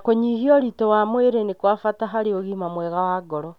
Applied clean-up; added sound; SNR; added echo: none; none; none; none.